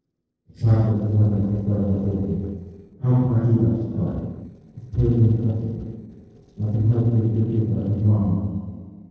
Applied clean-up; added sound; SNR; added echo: neural separator model SepFormer DNS4.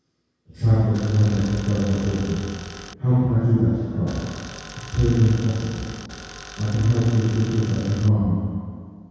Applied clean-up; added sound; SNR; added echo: none; Tools; 17 dB; reverberation time 2.0 s.